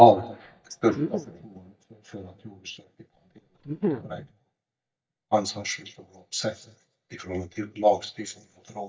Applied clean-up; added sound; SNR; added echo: neural mask model DeepFilterNet 3.